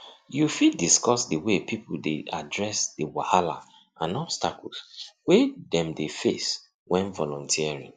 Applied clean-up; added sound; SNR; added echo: none; none; none; none.